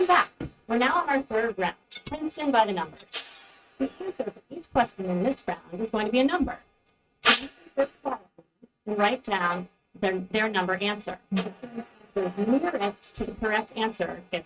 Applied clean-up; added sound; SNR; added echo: neural mask model RNNoise.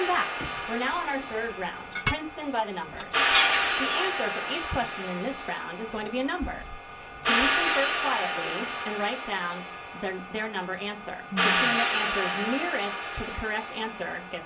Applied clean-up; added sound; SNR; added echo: none; Dishes, pots, and pans + Hi-hat; -3 dB; none.